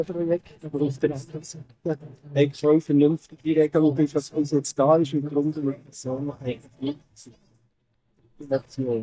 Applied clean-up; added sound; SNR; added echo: neural mask model DeepFilterNet 3.